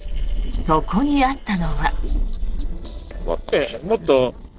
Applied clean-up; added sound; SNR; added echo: neural separator model SepFormer DNS4.